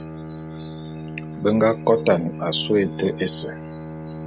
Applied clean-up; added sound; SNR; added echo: none; Bowed string instrument; 10 dB; none.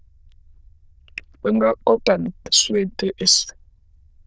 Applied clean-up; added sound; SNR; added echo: neural diffusion model UNIVERSE++.